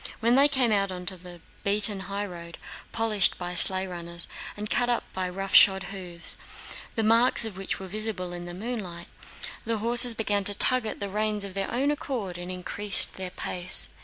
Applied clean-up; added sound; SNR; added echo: none; none; none; none.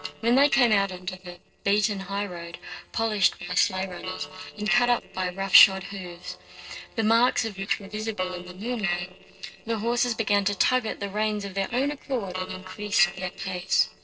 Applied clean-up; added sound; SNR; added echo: neural separator model SepFormer DNS4.